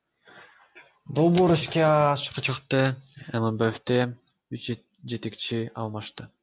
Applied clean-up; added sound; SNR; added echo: none; none; none; none.